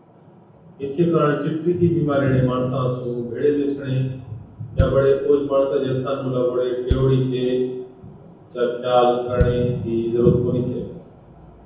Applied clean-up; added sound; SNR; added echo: none; Bass drum; 6 dB; reverberation time 0.9 s.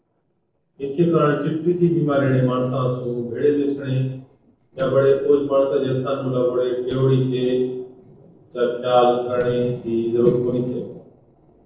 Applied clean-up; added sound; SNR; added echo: neural separator model SepFormer DNS4.